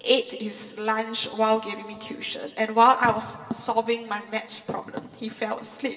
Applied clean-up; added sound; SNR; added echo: none; none; none; reverberation time 1.8 s.